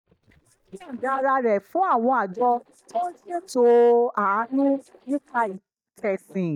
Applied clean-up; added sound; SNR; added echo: neural mask model DeepFilterNet 3.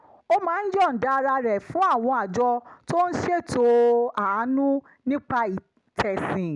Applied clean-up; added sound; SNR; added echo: none; none; none; none.